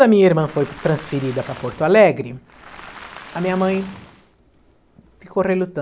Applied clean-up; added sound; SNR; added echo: none; Waves, surf; 20 dB; none.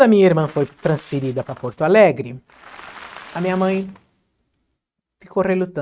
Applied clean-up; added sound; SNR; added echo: neural mask model RNNoise.